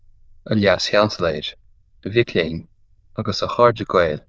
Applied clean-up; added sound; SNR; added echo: neural diffusion model UNIVERSE++.